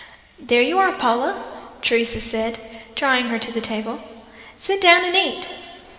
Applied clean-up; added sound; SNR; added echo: none; none; none; reverberation time 2.1 s.